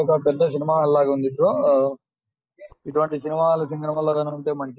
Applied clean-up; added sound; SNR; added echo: neural mask model DeepFilterNet 3.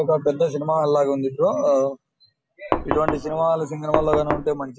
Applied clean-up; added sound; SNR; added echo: none; Knock; 3 dB; none.